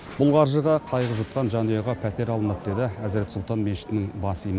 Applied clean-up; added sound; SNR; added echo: none; none; none; none.